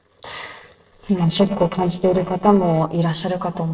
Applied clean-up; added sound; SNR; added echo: neural separator model SepFormer DNS4.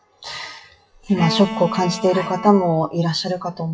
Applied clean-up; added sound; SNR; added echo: classical method WPE with log-MMSE.